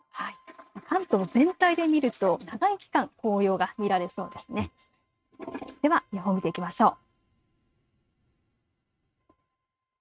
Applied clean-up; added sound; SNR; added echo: neural mask model RNNoise.